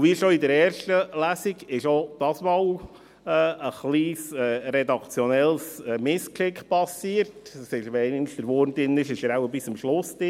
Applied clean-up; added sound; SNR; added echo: none; none; none; none.